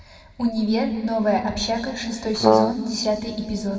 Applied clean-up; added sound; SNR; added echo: none; Brass instrument; -4 dB; reverberation time 1.9 s.